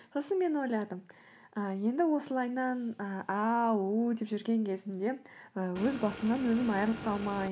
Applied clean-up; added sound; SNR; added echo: none; Motor vehicle (road) / Engine; 11 dB; none.